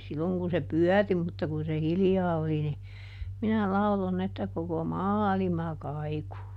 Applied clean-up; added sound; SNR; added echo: none; none; none; none.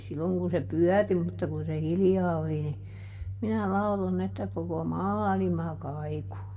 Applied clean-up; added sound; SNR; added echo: none; none; none; reverberation time 0.8 s.